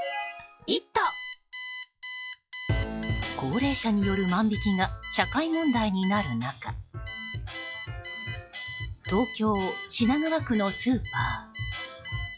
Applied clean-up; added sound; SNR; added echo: classical method log-MMSE.